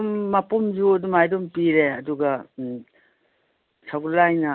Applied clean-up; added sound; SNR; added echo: none; none; none; none.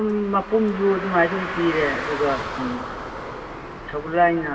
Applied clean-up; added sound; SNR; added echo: none; Car; 8 dB; reverberation time 1.9 s.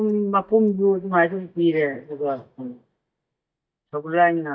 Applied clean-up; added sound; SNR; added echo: neural mask model DeepFilterNet 3.